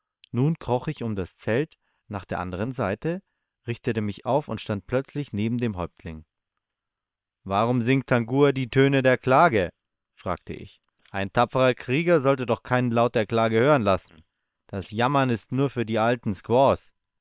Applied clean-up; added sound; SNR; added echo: neural separator model SepFormer WHAM!.